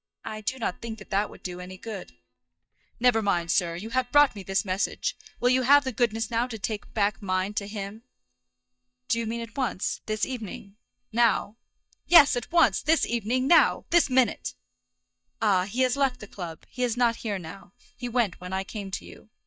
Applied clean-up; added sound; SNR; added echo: neural mask model DeepFilterNet 3.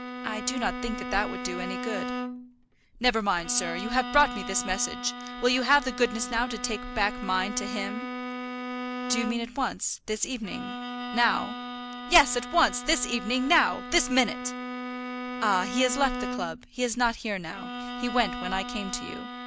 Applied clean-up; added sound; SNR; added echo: none; Bowed string instrument; 7 dB; none.